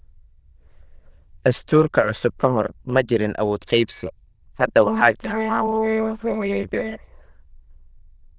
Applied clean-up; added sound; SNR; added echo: neural diffusion model UNIVERSE++.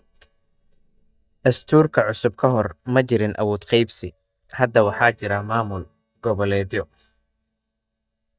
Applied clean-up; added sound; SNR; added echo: neural mask model DeepFilterNet 3.